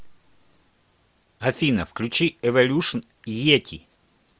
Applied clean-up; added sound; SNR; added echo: none; none; none; none.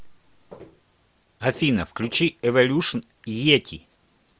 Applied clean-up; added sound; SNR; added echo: none; Walk, footsteps; 20 dB; none.